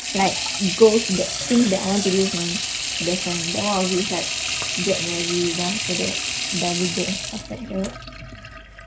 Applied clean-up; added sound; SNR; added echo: none; Sink (filling or washing) / Water tap, faucet; 3 dB; none.